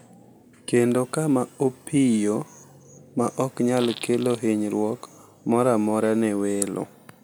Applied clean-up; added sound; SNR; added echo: none; Fart; 17 dB; none.